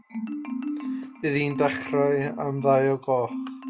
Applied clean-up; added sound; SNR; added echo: none; Marimba, xylophone; 8 dB; none.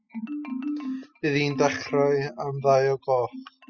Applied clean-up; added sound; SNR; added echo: classical method spectral subtraction.